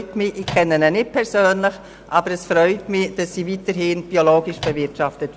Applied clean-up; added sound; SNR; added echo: none; Microwave oven; 13 dB; none.